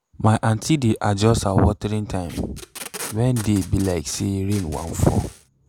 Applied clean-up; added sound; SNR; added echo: none; Packing tape, duct tape; 17 dB; none.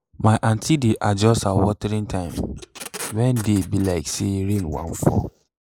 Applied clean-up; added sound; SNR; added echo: neural mask model Resemble Enhance denoiser.